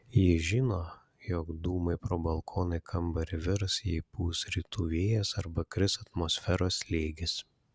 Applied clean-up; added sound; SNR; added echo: none; none; none; none.